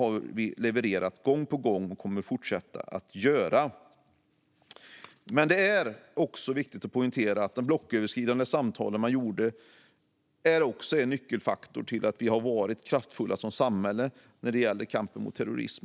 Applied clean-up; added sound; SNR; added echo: none; none; none; none.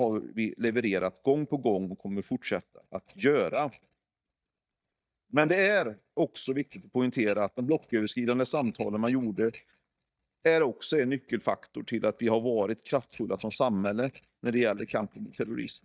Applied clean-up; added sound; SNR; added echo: neural mask model DeepFilterNet 3.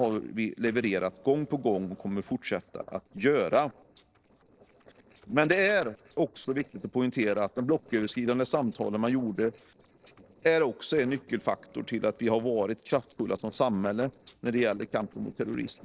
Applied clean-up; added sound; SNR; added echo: neural separator model SepFormer DNS4.